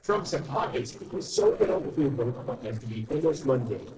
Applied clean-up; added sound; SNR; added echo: neural separator model SepFormer DNS4.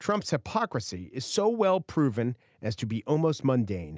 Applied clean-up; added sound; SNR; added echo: none; none; none; none.